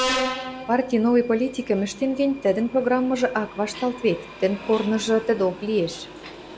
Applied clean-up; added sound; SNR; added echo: none; Subway, metro, underground; 10 dB; none.